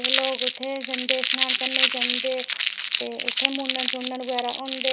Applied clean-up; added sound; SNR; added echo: none; Crumpling, crinkling; -5 dB; none.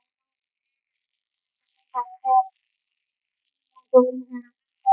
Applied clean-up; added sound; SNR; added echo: neural mask model Resemble Enhance denoiser.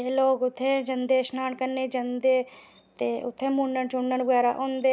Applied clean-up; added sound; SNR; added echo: none; none; none; none.